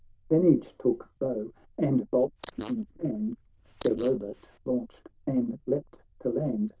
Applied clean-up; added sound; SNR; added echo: neural diffusion model UNIVERSE++.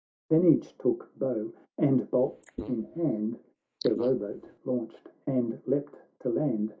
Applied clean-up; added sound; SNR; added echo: neural mask model Resemble Enhance denoiser.